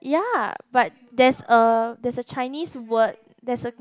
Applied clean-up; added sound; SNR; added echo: none; none; none; none.